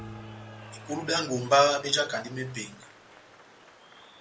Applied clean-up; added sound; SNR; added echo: none; Piano + Applause / Cheering; 18 dB; none.